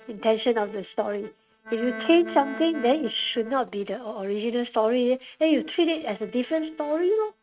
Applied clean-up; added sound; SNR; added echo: neural mask model RNNoise.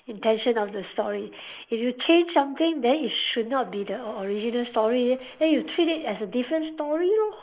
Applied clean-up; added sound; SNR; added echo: neural mask model Resemble Enhance denoiser.